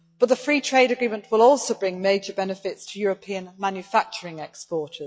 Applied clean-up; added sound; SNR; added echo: classical method log-MMSE.